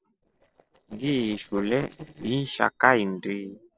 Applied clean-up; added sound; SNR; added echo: neural separator model SepFormer DNS4.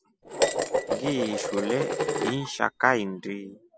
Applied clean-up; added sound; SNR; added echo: none; Dishes, pots, and pans; -1 dB; none.